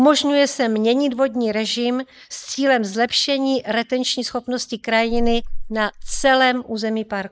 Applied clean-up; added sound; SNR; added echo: neural mask model Resemble Enhance denoiser.